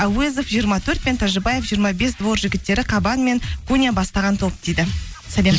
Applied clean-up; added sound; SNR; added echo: none; none; none; none.